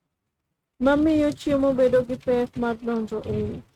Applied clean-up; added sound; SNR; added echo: neural mask model RNNoise.